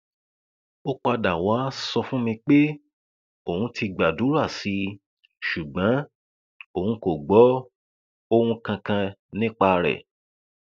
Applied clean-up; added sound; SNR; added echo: none; none; none; none.